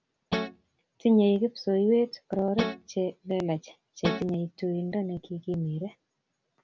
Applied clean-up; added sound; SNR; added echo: none; Guitar; 4 dB; none.